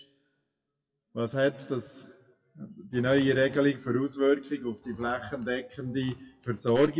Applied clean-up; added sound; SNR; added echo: classical method WPE with log-MMSE.